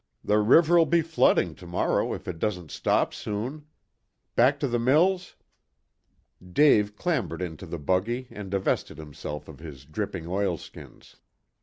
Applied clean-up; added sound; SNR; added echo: none; none; none; none.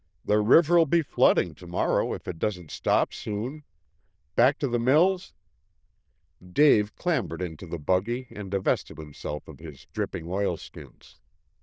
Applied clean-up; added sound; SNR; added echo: neural diffusion model UNIVERSE++.